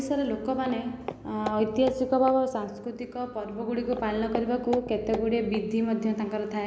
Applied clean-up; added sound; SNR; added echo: none; Walk, footsteps; 14 dB; none.